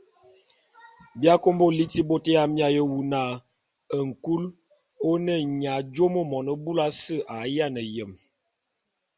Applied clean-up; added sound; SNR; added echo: none; none; none; none.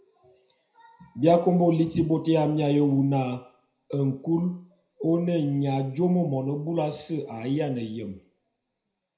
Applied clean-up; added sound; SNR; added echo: none; none; none; reverberation time 0.5 s.